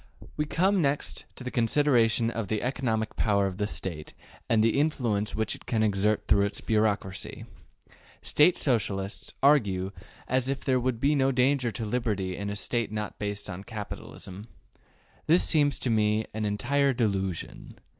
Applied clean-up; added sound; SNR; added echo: none; none; none; none.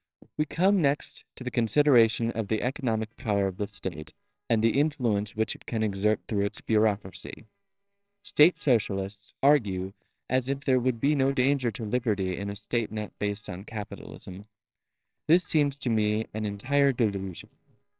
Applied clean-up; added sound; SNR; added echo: neural separator model SepFormer WHAMR!.